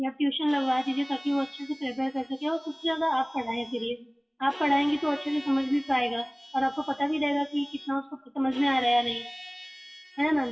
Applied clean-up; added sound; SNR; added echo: classical method WPE with log-MMSE.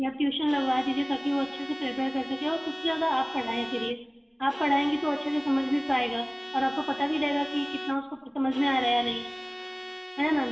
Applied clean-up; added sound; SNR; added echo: none; Bowed string instrument; 11 dB; reverberation time 1.6 s.